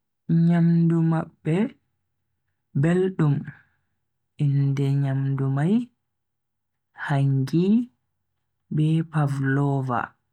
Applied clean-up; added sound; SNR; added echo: none; none; none; none.